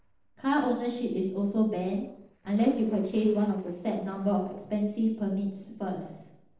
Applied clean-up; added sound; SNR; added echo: neural separator model SepFormer DNS4.